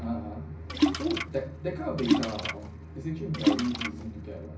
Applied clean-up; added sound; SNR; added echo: none; Splash, splatter; -2 dB; reverberation time 0.4 s.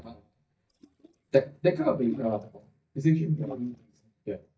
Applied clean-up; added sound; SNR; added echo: neural mask model DeepFilterNet 3.